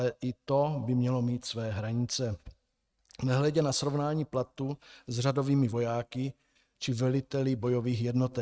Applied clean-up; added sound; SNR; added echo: neural mask model RNNoise.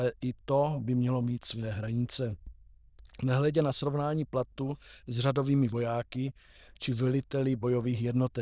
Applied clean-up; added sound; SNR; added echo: neural diffusion model UNIVERSE++.